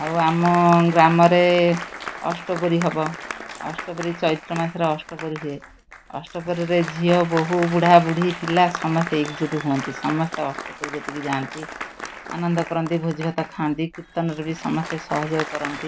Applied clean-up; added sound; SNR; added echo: none; Applause; 12 dB; none.